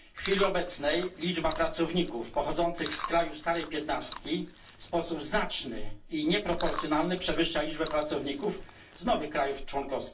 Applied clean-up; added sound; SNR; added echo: none; Chewing, mastication; 14 dB; reverberation time 0.3 s.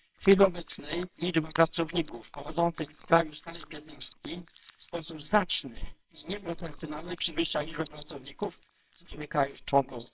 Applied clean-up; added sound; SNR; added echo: neural separator model SepFormer WHAMR!.